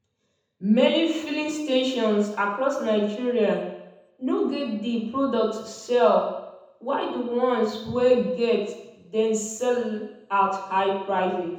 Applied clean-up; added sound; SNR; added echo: none; none; none; reverberation time 0.9 s.